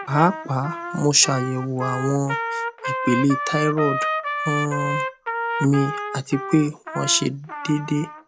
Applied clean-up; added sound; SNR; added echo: none; Trumpet; 5 dB; none.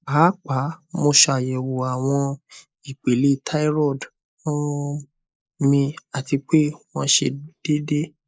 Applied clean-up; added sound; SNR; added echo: neural mask model Resemble Enhance denoiser.